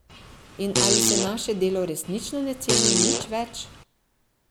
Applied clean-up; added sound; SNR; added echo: none; Fart; -3 dB; none.